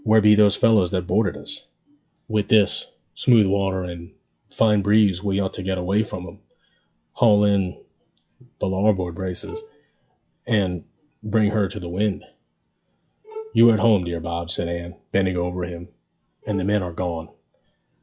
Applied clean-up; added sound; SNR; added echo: classical method log-MMSE.